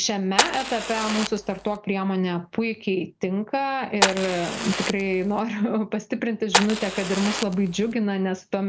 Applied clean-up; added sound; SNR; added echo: none; Fire; 2 dB; none.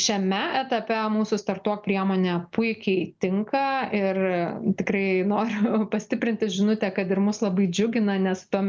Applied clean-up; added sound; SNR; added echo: none; none; none; none.